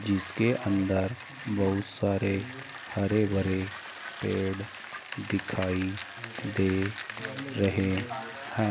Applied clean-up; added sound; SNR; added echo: none; Bicycle; 12 dB; none.